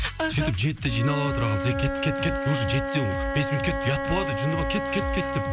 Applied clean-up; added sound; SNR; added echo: none; Wind instrument, woodwind instrument; 3 dB; none.